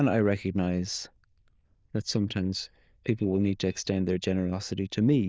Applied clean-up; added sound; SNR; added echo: neural diffusion model UNIVERSE++.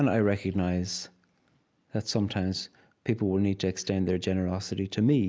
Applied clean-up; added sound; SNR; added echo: none; none; none; none.